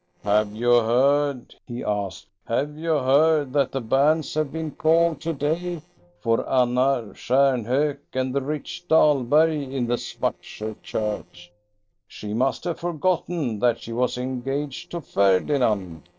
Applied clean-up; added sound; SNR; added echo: neural separator model SepFormer DNS4.